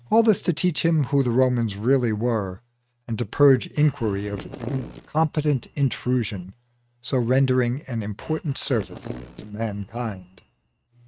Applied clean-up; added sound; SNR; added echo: neural mask model RNNoise.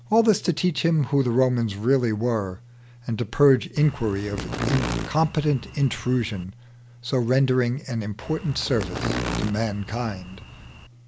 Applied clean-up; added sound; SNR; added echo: none; Insect; 8 dB; none.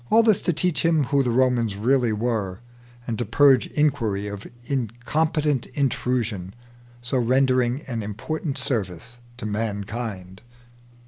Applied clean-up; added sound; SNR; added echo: none; none; none; none.